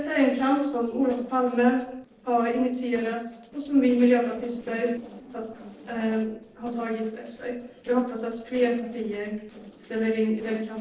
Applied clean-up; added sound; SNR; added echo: neural separator model SepFormer DNS4.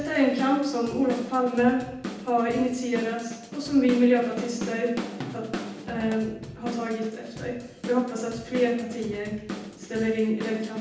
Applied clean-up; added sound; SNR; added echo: none; Drum / Drum kit; 11 dB; reverberation time 0.9 s.